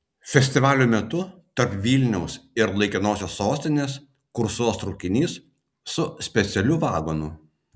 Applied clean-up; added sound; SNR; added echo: none; none; none; none.